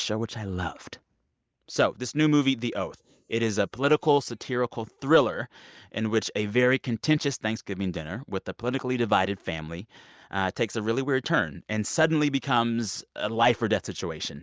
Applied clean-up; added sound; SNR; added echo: neural mask model Resemble Enhance denoiser.